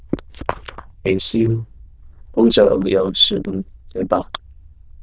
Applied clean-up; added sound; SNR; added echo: neural diffusion model UNIVERSE++.